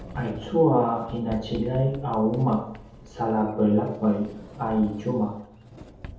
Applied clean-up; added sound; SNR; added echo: none; Sliding door; 17 dB; reverberation time 0.7 s.